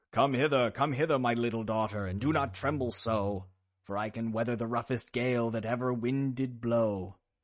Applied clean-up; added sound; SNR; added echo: neural mask model RNNoise.